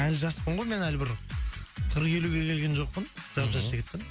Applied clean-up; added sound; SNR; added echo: none; none; none; none.